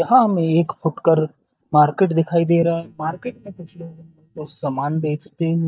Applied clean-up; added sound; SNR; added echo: neural mask model DeepFilterNet 3.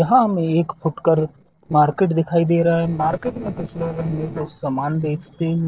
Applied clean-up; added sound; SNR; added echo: neural separator model SepFormer DNS4.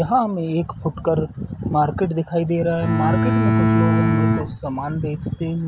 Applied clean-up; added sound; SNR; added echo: none; Bowed string instrument; -4 dB; none.